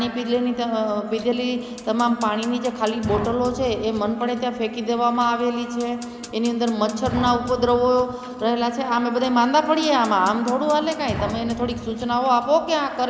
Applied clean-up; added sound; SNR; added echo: none; Fire; 16 dB; none.